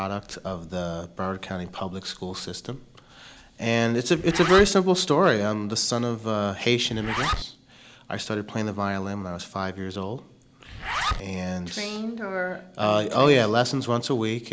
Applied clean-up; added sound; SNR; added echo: none; Zipper (clothing); 9 dB; none.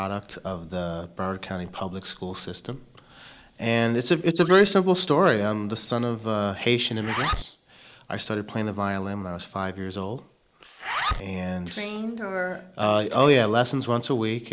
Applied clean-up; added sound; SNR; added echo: neural mask model Resemble Enhance denoiser.